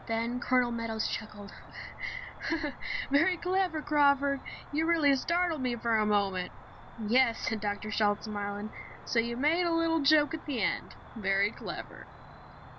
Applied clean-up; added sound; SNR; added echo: none; Cricket; 17 dB; none.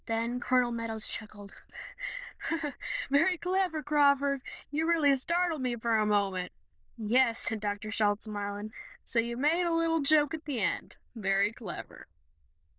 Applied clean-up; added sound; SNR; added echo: neural diffusion model UNIVERSE++.